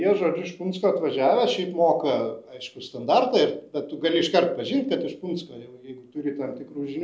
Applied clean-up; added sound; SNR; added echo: none; none; none; none.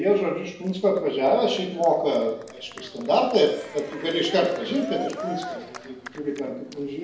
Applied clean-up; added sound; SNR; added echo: none; Cheering; 15 dB; reverberation time 0.6 s.